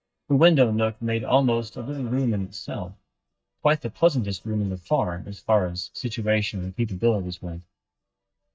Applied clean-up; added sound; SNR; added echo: neural mask model DeepFilterNet 3.